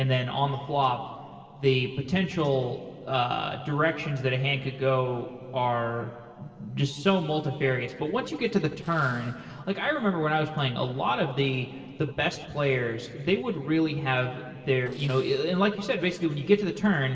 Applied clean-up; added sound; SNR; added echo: neural separator model SepFormer DNS4.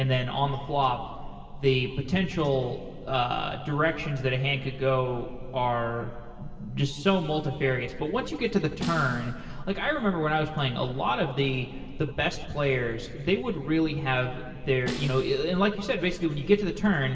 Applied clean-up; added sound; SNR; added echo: none; Snare drum; 12 dB; reverberation time 2.0 s.